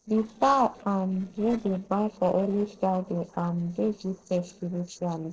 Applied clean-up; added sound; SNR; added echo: neural separator model SepFormer DNS4.